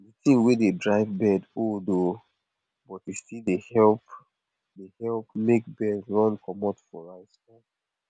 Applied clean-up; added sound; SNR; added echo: none; none; none; none.